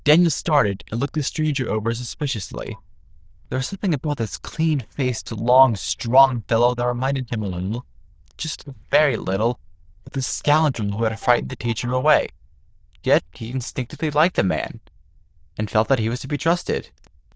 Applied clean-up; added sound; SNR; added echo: neural diffusion model UNIVERSE++.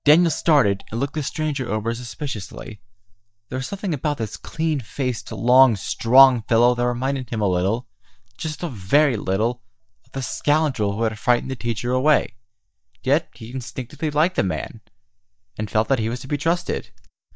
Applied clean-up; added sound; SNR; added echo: neural mask model DeepFilterNet 3.